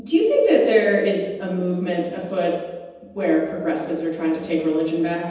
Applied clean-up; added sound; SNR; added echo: none; none; none; reverberation time 1.1 s.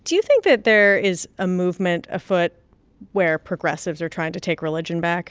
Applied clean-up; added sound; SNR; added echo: none; none; none; none.